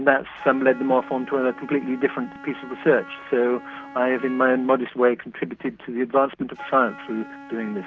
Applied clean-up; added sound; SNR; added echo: none; Wind instrument, woodwind instrument; 19 dB; none.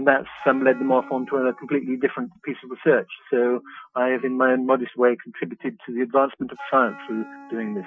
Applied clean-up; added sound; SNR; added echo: classical method Wiener filter.